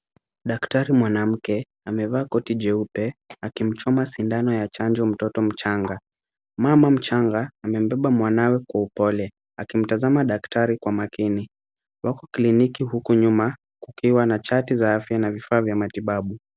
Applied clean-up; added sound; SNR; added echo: none; none; none; none.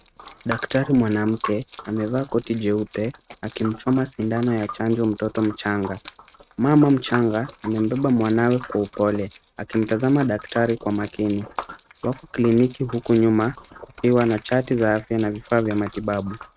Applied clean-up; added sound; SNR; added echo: neural mask model RNNoise.